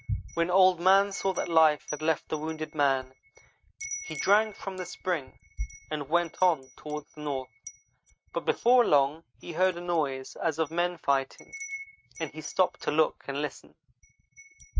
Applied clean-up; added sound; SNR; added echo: neural mask model RNNoise.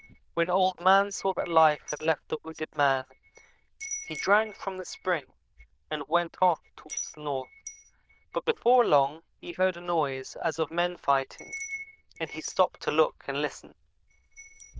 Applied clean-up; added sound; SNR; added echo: neural diffusion model UNIVERSE++.